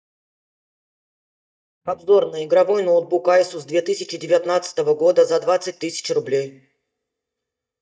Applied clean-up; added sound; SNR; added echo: neural mask model DeepFilterNet 3.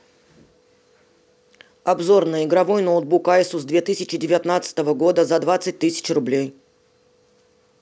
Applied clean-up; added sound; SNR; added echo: none; none; none; none.